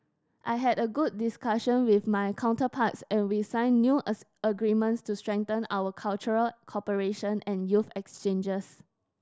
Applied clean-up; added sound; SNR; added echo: none; none; none; none.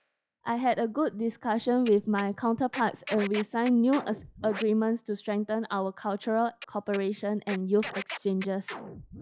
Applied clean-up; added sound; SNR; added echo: classical method log-MMSE.